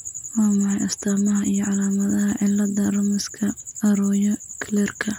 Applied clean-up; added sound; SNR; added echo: none; none; none; none.